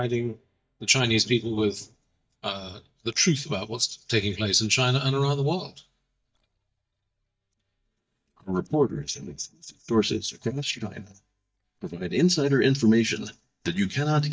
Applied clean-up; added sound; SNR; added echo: neural mask model DeepFilterNet 3.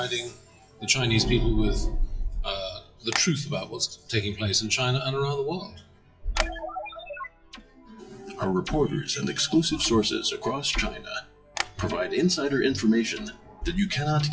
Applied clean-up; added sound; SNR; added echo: classical method WPE with log-MMSE.